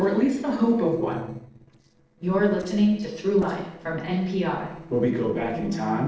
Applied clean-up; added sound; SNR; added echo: neural separator model SepFormer DNS4.